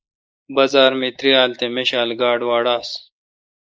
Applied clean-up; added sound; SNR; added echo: neural mask model Resemble Enhance denoiser.